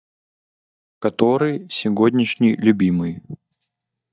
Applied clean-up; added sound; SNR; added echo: neural mask model DeepFilterNet 3.